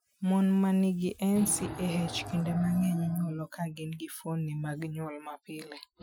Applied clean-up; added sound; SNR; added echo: classical method Wiener filter.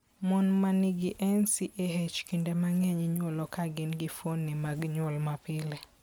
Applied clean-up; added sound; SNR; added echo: none; none; none; none.